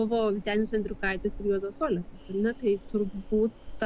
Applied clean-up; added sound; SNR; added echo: none; Train; 12 dB; none.